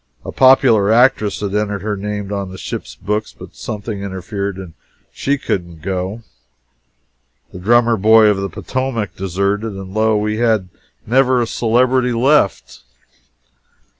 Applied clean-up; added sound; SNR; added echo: none; none; none; none.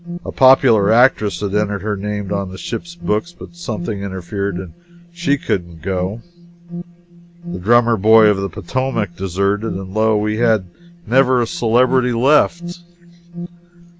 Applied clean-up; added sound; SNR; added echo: none; Alarm; 13 dB; none.